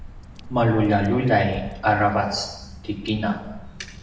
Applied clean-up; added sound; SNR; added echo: none; Drip / Water; 16 dB; reverberation time 0.8 s.